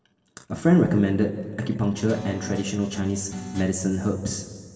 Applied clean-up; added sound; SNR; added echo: none; Guitar; 16 dB; reverberation time 2.2 s.